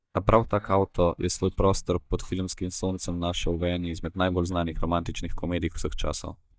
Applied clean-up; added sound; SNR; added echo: neural mask model DeepFilterNet 3.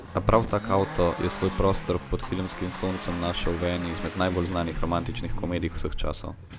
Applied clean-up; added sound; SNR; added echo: none; Accelerating, revving, vroom; 10 dB; none.